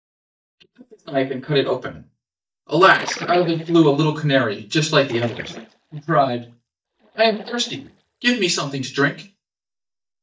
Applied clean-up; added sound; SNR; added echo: neural mask model DeepFilterNet 3.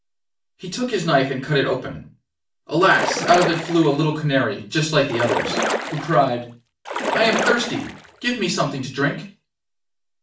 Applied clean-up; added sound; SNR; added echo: none; Splash, splatter; 4 dB; reverberation time 0.3 s.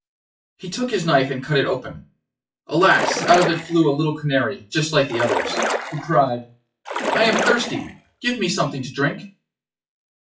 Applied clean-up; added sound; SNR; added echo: classical method WPE with log-MMSE.